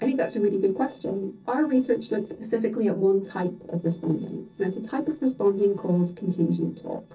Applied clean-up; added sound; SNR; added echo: neural separator model SepFormer DNS4.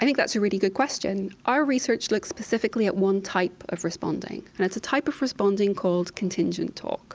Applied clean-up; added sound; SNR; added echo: none; none; none; none.